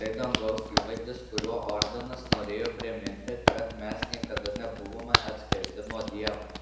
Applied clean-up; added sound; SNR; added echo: none; Hands; -3 dB; reverberation time 1.0 s.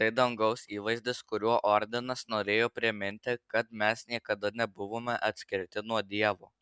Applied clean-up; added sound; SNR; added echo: none; none; none; none.